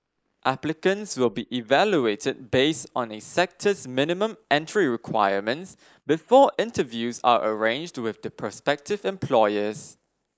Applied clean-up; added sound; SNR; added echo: neural mask model Resemble Enhance denoiser.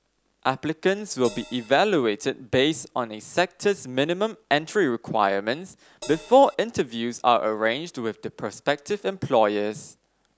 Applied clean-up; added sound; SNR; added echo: none; Crash cymbal; 17 dB; none.